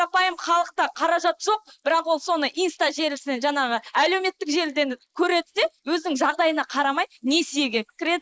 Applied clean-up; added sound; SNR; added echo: neural mask model Resemble Enhance denoiser.